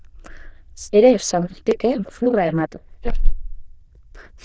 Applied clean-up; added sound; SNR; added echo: neural diffusion model UNIVERSE++.